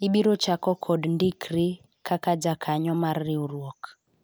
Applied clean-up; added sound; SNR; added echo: none; none; none; none.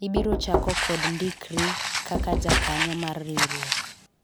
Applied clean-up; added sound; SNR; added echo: none; Walk, footsteps + Knock; -3 dB; none.